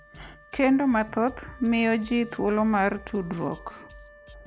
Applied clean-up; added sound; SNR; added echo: none; Wind instrument, woodwind instrument + Drum kit; 20 dB; none.